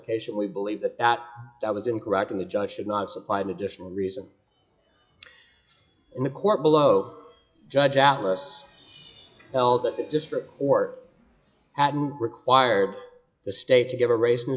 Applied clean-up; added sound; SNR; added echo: classical method log-MMSE.